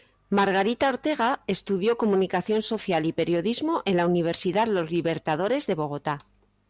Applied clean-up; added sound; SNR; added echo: none; none; none; none.